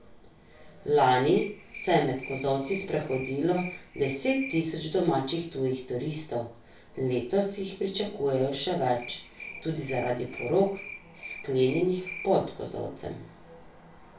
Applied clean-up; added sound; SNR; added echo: none; Cricket; 15 dB; reverberation time 0.3 s.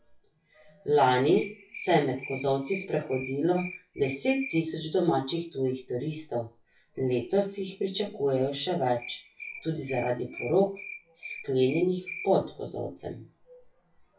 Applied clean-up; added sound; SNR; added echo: classical method WPE with log-MMSE.